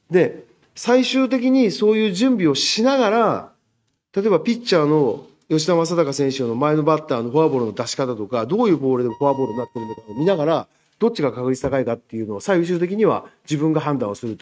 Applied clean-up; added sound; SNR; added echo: neural mask model RNNoise.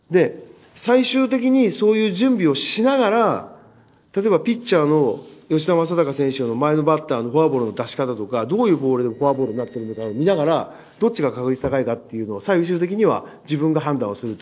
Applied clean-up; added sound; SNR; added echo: neural separator model SepFormer DNS4.